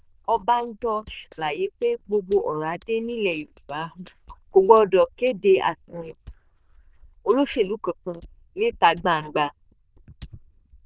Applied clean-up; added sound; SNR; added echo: neural diffusion model UNIVERSE++.